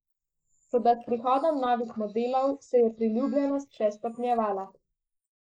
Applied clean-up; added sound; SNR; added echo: neural mask model Resemble Enhance denoiser.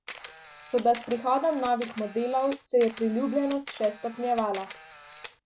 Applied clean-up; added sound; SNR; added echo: none; Camera; 13 dB; none.